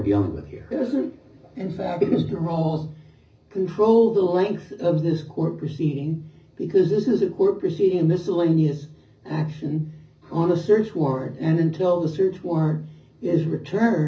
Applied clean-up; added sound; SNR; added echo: none; none; none; reverberation time 0.4 s.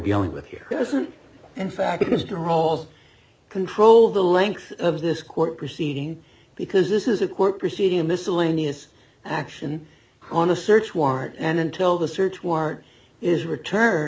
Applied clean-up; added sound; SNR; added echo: none; none; none; none.